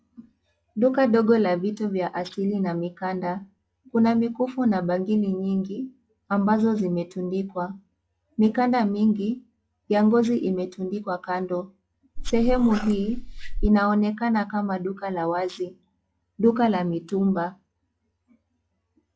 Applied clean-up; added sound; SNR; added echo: classical method log-MMSE.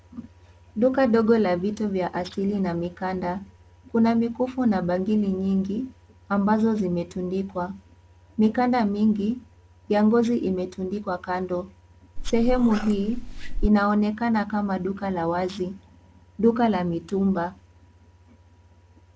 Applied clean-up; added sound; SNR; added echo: none; Meow; 2 dB; none.